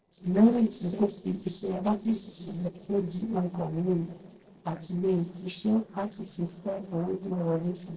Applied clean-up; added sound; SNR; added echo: neural separator model SepFormer DNS4.